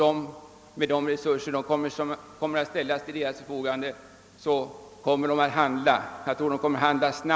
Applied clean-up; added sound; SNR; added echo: none; none; none; none.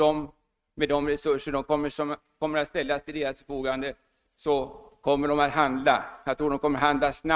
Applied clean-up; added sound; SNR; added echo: neural mask model RNNoise.